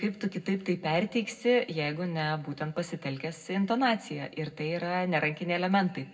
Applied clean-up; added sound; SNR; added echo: none; none; none; reverberation time 0.3 s.